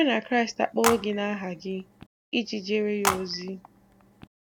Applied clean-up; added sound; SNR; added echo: none; Telephone; 6 dB; none.